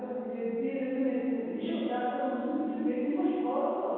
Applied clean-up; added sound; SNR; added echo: none; none; none; reverberation time 2.2 s.